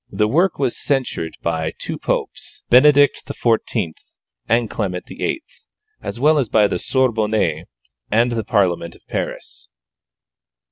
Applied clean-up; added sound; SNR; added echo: none; none; none; none.